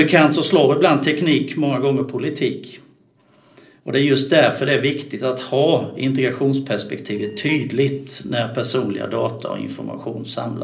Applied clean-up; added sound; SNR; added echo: neural separator model SepFormer DNS4.